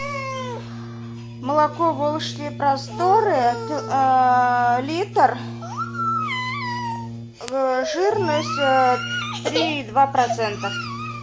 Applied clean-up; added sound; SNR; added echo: none; Brass instrument; 12 dB; none.